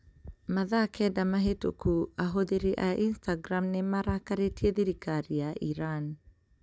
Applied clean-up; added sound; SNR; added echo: none; none; none; none.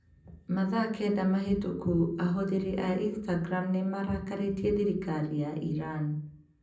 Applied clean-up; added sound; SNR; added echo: none; none; none; reverberation time 0.6 s.